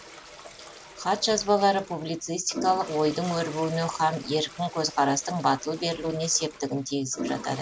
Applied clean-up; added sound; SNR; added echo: none; Toilet flush; 14 dB; none.